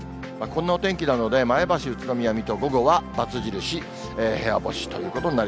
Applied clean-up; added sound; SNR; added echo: none; none; none; none.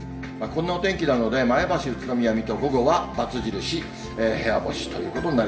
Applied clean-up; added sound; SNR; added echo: none; none; none; reverberation time 0.9 s.